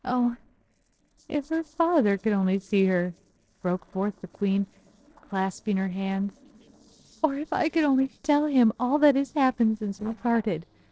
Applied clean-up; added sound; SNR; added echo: neural separator model SepFormer DNS4.